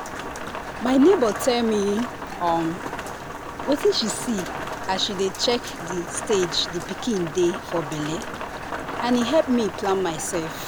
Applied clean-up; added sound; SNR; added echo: none; Rain; 8 dB; none.